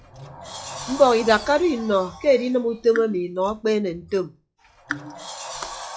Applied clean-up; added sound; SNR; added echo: classical method log-MMSE.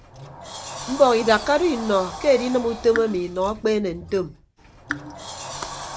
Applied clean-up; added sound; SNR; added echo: none; Sliding door + Raindrop / Drip; 12 dB; none.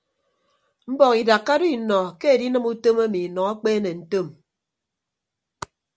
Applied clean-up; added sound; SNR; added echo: none; none; none; none.